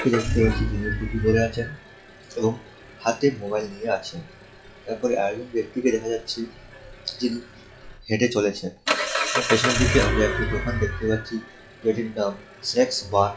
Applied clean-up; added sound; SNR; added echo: classical method WPE with log-MMSE.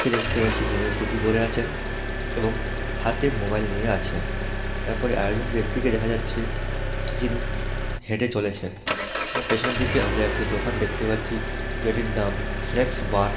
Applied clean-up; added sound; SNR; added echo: none; Engine; 0 dB; reverberation time 2.1 s.